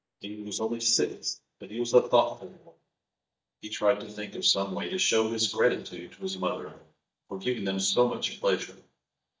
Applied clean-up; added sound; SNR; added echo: neural mask model DeepFilterNet 3.